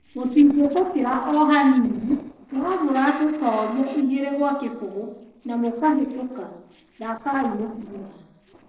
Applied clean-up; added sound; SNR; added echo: neural separator model SepFormer DNS4.